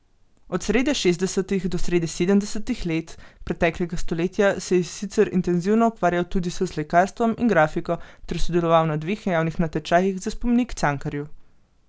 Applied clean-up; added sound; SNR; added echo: none; none; none; none.